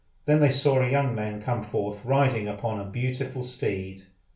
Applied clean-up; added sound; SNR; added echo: none; none; none; reverberation time 0.3 s.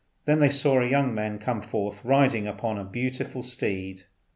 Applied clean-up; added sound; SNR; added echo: none; none; none; none.